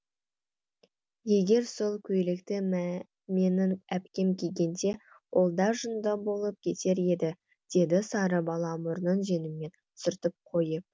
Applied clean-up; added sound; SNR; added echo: none; none; none; none.